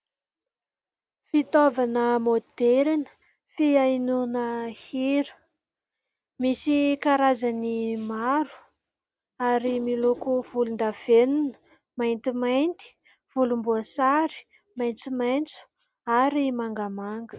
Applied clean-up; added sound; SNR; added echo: none; none; none; none.